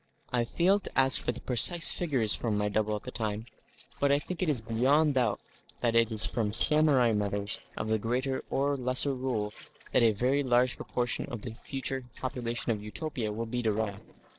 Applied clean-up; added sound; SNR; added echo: neural separator model SepFormer DNS4.